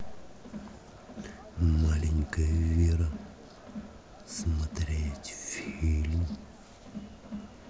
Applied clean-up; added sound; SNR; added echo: none; Crowd; 14 dB; none.